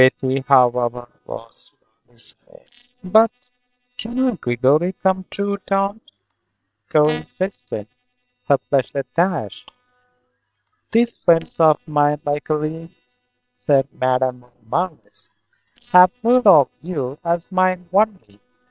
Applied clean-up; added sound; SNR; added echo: neural separator model SepFormer WHAM!.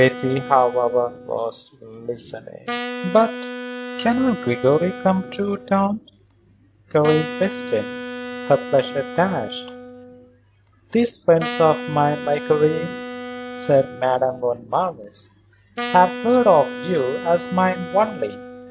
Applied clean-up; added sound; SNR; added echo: none; Wind instrument, woodwind instrument; 11 dB; none.